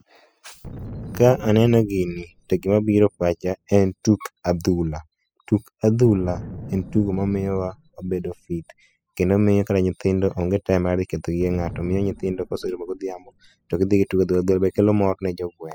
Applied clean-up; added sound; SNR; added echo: classical method spectral subtraction.